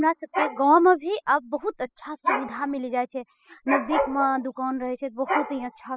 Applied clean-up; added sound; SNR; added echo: classical method spectral subtraction.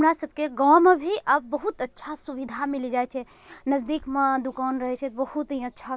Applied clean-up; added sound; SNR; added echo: none; none; none; none.